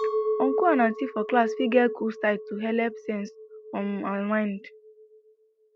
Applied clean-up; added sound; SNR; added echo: none; Chink, clink; 5 dB; none.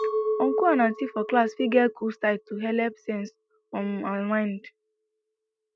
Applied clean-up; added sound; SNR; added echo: neural mask model RNNoise.